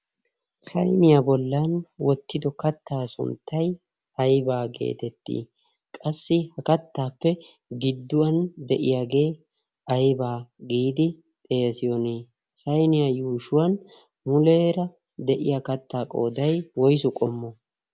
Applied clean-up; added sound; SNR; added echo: none; none; none; none.